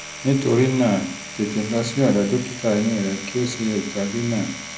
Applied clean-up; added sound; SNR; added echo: none; Domestic sounds, home sounds; 13 dB; reverberation time 0.4 s.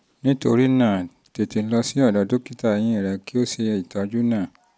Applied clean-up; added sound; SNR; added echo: none; none; none; none.